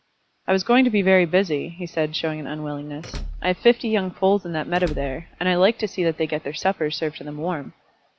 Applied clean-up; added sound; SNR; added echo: none; Door / Car; 14 dB; none.